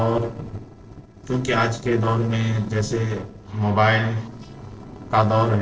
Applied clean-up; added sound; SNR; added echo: neural separator model SepFormer DNS4.